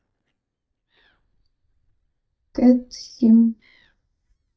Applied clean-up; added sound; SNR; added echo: neural mask model DeepFilterNet 3.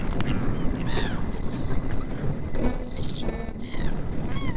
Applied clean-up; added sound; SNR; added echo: neural separator model SepFormer DNS4.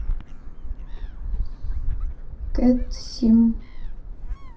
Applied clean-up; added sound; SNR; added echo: none; Gull, seagull; 1 dB; reverberation time 0.4 s.